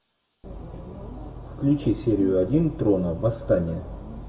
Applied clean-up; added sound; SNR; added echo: none; none; none; reverberation time 1.7 s.